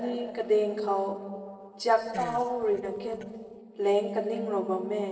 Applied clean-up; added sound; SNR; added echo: neural separator model SepFormer DNS4.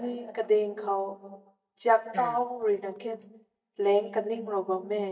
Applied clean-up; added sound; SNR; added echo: neural mask model DeepFilterNet 3.